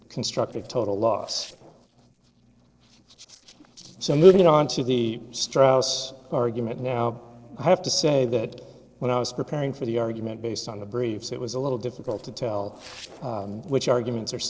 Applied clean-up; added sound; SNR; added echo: neural separator model SepFormer DNS4.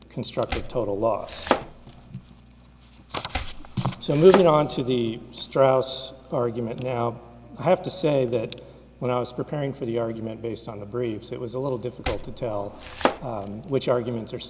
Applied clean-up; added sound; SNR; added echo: none; Domestic sounds, home sounds; 6 dB; none.